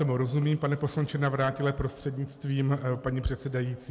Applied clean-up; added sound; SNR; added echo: none; none; none; none.